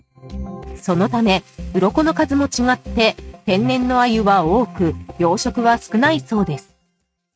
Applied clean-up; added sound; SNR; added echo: neural mask model RNNoise.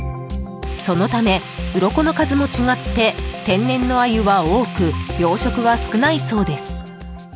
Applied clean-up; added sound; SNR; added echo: none; Sink (filling or washing); 17 dB; none.